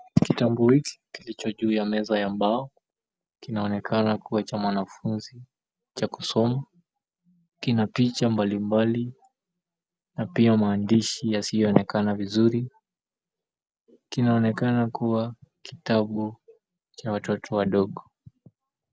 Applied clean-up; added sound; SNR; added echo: none; none; none; none.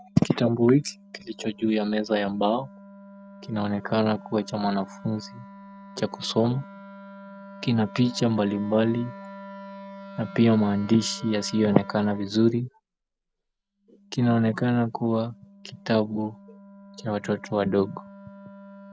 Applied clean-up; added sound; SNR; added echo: none; Wind instrument, woodwind instrument; 19 dB; none.